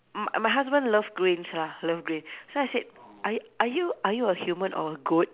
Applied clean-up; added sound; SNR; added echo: none; none; none; none.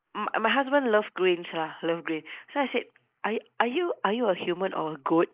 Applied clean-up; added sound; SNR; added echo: neural mask model Resemble Enhance denoiser.